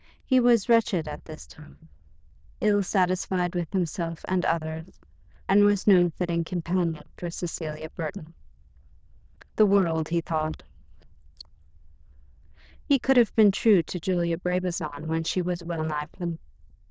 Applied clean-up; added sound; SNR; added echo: neural diffusion model UNIVERSE++.